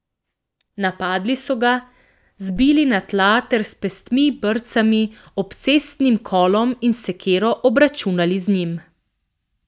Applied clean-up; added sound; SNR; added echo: neural mask model DeepFilterNet 3.